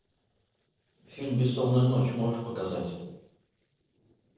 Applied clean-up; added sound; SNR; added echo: neural separator model SepFormer DNS4.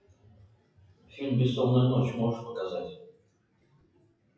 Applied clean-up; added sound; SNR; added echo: classical method WPE with log-MMSE.